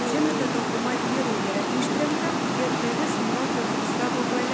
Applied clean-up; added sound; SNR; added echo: none; Water; -5 dB; none.